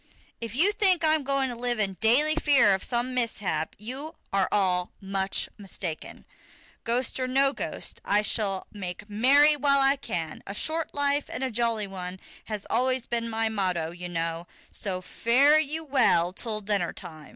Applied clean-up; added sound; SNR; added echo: none; none; none; none.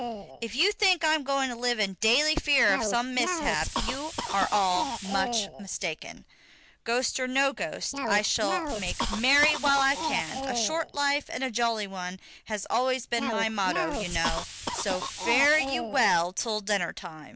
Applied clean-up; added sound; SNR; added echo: none; Cough; 7 dB; none.